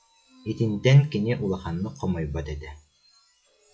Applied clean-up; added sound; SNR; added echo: classical method log-MMSE.